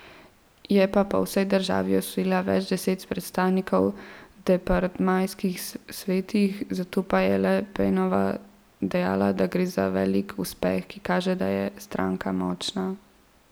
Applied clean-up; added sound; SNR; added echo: none; none; none; none.